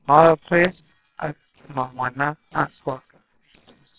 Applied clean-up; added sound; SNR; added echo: neural separator model SepFormer WHAMR!.